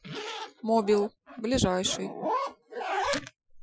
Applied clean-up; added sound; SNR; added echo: classical method Wiener filter.